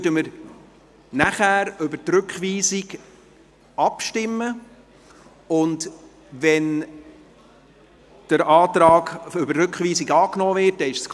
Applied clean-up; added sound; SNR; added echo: none; none; none; none.